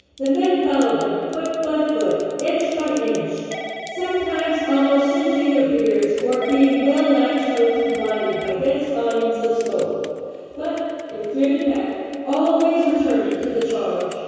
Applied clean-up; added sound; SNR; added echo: none; Telephone / Typing; 16 dB; reverberation time 2.2 s.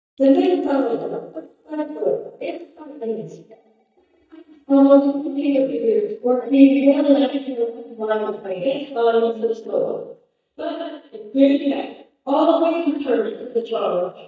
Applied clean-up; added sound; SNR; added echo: neural mask model DeepFilterNet 3.